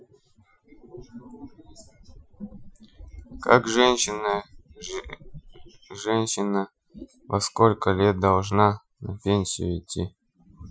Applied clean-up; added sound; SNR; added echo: classical method Wiener filter.